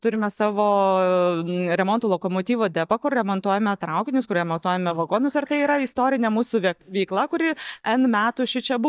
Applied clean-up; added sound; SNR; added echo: neural mask model DeepFilterNet 3.